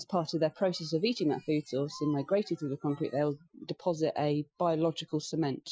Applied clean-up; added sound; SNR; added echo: classical method Wiener filter.